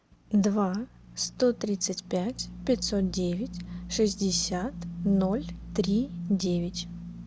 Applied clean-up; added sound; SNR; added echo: none; none; none; none.